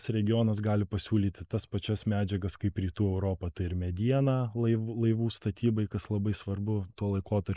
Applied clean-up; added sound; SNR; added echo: neural mask model Resemble Enhance denoiser.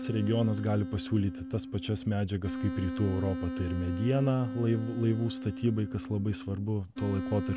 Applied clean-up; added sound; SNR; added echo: none; Wind instrument, woodwind instrument; 7 dB; none.